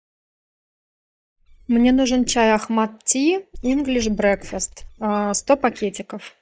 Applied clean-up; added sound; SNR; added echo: neural mask model DeepFilterNet 3.